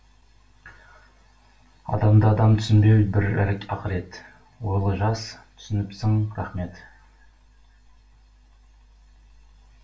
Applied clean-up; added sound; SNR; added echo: none; none; none; reverberation time 0.3 s.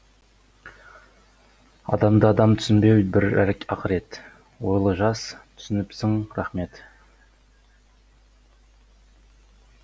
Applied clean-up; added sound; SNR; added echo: none; none; none; none.